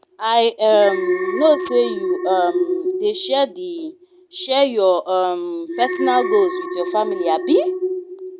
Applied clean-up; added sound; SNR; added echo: none; Alarm; 6 dB; none.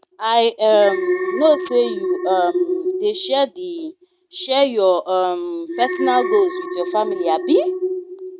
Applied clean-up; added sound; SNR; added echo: neural mask model RNNoise.